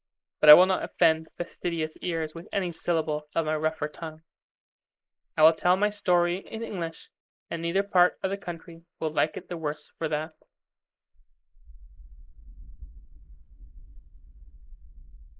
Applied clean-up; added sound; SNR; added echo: neural mask model Resemble Enhance denoiser.